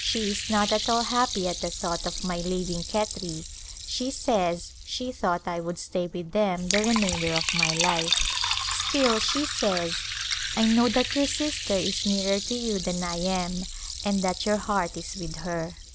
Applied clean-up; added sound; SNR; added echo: none; Liquid; 4 dB; none.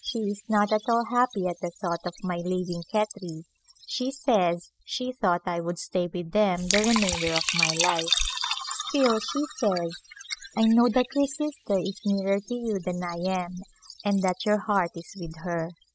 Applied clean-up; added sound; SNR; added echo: classical method spectral subtraction.